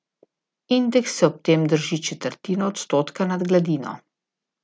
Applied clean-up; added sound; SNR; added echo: none; none; none; none.